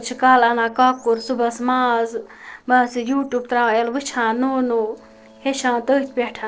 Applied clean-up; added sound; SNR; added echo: neural separator model SepFormer DNS4.